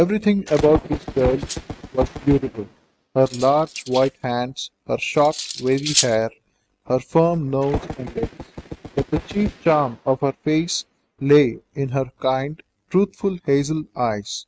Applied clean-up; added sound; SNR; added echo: neural mask model RNNoise.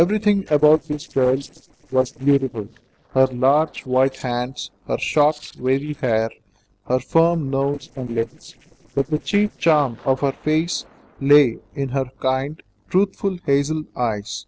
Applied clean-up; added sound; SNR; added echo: neural separator model SepFormer DNS4.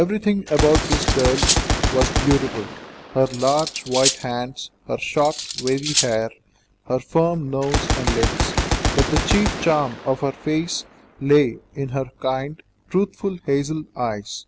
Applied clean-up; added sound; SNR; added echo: none; Gunshot, gunfire + Cutlery, silverware; 3 dB; none.